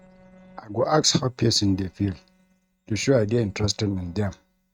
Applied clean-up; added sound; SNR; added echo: neural mask model RNNoise.